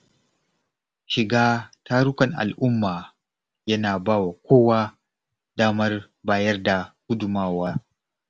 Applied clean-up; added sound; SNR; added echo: none; none; none; none.